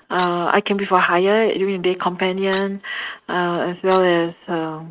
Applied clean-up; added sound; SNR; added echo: neural mask model RNNoise.